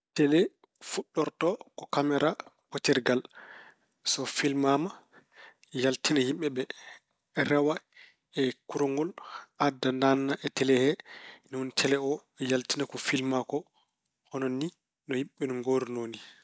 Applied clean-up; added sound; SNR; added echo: none; none; none; none.